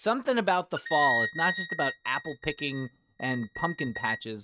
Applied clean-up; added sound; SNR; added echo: neural mask model RNNoise.